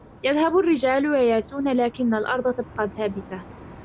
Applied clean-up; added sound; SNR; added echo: none; Chirp, tweet; 19 dB; none.